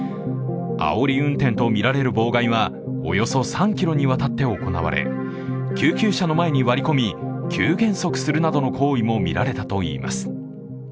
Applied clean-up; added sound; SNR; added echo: none; none; none; none.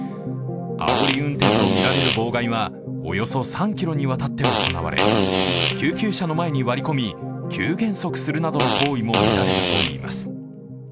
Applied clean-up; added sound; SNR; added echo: none; Fart; -3 dB; none.